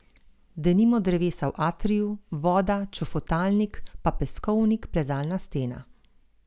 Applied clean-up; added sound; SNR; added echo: none; none; none; none.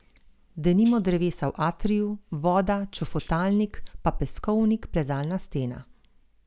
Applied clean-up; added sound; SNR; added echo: none; Tambourine; 14 dB; none.